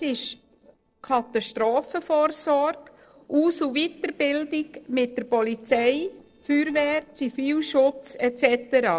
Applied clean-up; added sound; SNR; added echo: neural separator model SepFormer DNS4.